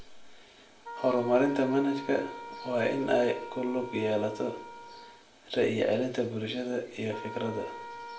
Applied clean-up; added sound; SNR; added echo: none; Wind instrument, woodwind instrument; 14 dB; reverberation time 0.5 s.